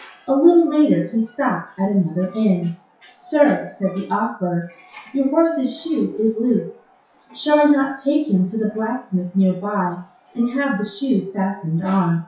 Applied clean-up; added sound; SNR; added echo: classical method WPE with log-MMSE.